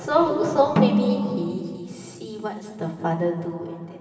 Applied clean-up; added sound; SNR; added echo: none; Snare drum; 2 dB; reverberation time 2.6 s.